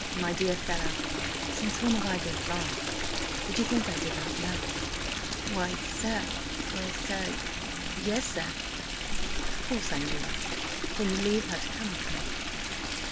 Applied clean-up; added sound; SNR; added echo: none; Stream; -3 dB; none.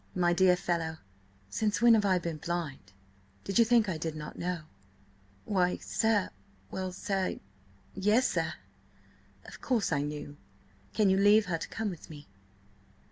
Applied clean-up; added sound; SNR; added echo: none; none; none; none.